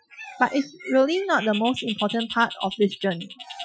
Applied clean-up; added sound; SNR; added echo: classical method Wiener filter.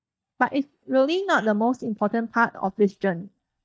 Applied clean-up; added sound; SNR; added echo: neural mask model DeepFilterNet 3.